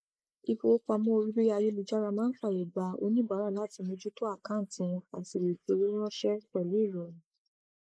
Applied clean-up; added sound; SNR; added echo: neural mask model Resemble Enhance denoiser.